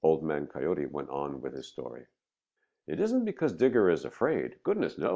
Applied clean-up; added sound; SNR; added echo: none; none; none; none.